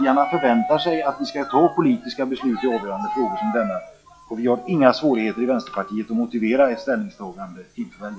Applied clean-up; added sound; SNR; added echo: classical method log-MMSE.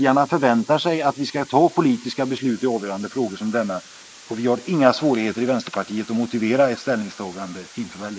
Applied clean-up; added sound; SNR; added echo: neural mask model Resemble Enhance denoiser.